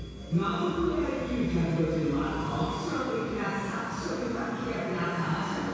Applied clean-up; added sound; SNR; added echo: none; none; none; reverberation time 2.0 s.